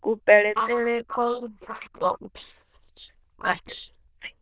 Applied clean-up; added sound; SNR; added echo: neural diffusion model UNIVERSE++.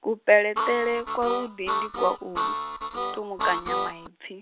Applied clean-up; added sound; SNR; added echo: none; Harmonica; 2 dB; none.